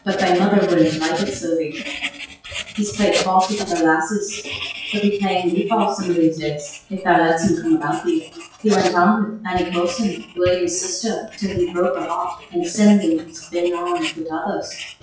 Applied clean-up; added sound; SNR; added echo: classical method WPE with log-MMSE.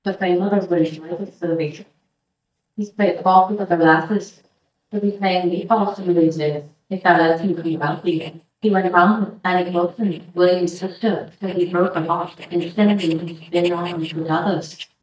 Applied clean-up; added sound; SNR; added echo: neural mask model DeepFilterNet 3.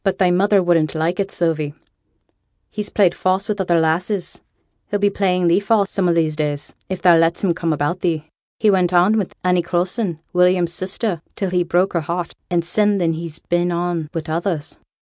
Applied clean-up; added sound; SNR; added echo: none; none; none; none.